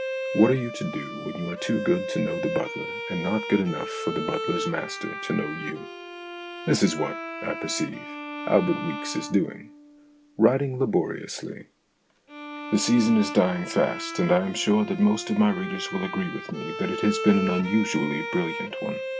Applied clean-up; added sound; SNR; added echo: none; Bowed string instrument; 8 dB; none.